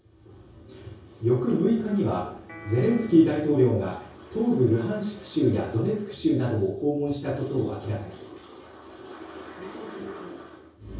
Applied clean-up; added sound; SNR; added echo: none; Piano; 19 dB; reverberation time 0.6 s.